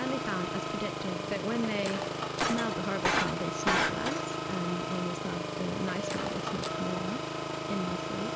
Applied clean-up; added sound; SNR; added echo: none; Engine + Shatter; -3 dB; none.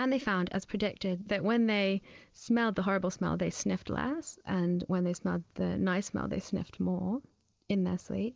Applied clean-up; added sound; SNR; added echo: none; none; none; none.